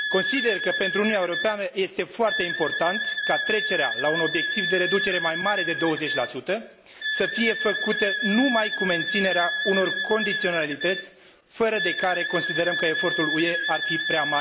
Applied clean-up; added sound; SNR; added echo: none; Wind instrument, woodwind instrument; 2 dB; none.